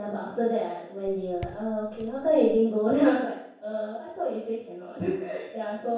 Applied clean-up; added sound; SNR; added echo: none; Raindrop / Drip; 17 dB; reverberation time 0.7 s.